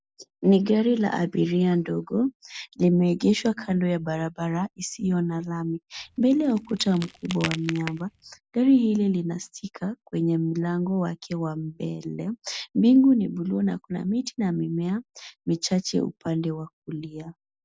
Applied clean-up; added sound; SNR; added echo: none; Crack; 14 dB; none.